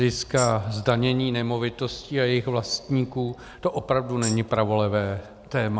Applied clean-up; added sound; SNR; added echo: none; Tambourine; 9 dB; none.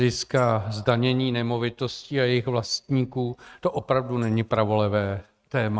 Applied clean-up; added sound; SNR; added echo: neural mask model RNNoise.